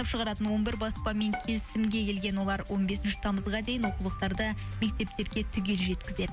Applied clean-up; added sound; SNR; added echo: none; Bowed string instrument; 16 dB; none.